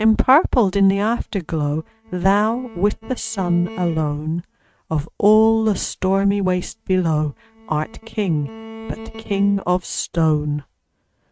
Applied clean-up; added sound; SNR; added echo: neural mask model RNNoise.